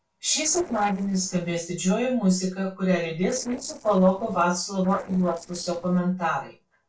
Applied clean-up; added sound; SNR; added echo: neural separator model SepFormer DNS4.